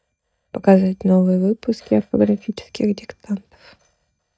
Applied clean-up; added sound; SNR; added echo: neural mask model DeepFilterNet 3.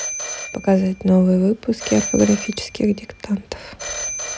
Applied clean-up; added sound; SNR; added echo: none; Telephone; 11 dB; none.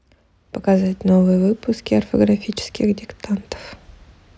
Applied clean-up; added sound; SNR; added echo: none; none; none; none.